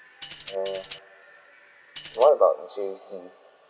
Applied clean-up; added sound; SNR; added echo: none; Tambourine; -3 dB; none.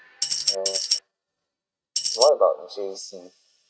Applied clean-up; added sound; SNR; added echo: neural mask model RNNoise.